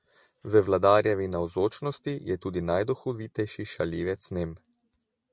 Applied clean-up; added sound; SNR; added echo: none; none; none; none.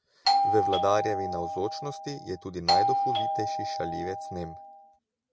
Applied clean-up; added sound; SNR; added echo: none; Doorbell; -4 dB; none.